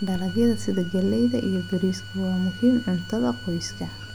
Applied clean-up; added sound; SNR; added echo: none; Bowed string instrument; 18 dB; none.